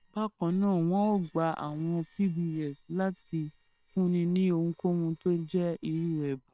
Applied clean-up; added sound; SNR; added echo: neural separator model SepFormer WHAM!.